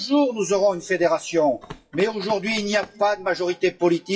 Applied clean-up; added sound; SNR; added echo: classical method WPE with log-MMSE.